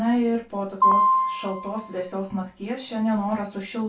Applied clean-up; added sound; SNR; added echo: none; Piano; -3 dB; reverberation time 0.2 s.